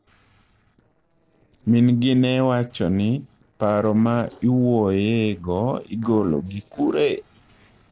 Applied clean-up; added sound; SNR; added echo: neural separator model SepFormer DNS4.